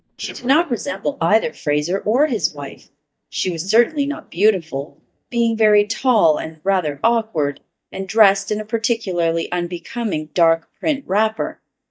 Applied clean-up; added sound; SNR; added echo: neural mask model DeepFilterNet 3.